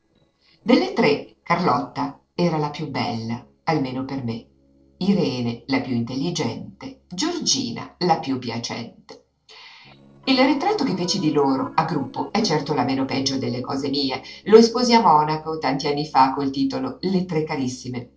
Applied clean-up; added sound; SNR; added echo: neural separator model SepFormer DNS4.